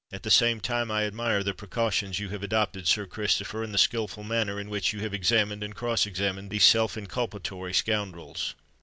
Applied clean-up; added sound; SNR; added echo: none; none; none; none.